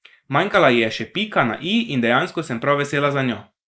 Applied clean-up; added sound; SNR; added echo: neural mask model Resemble Enhance denoiser.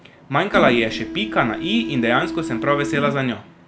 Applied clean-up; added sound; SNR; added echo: none; Mechanisms; 7 dB; none.